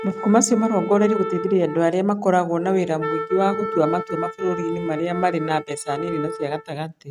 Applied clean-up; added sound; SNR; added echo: neural mask model RNNoise.